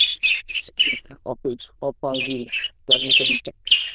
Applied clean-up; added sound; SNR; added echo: neural diffusion model UNIVERSE++.